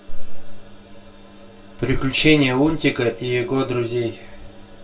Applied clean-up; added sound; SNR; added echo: none; none; none; reverberation time 0.2 s.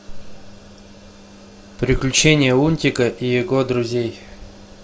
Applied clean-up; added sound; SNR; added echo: none; none; none; none.